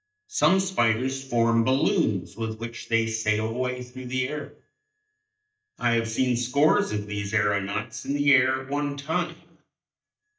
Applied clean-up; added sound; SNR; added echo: neural mask model DeepFilterNet 3.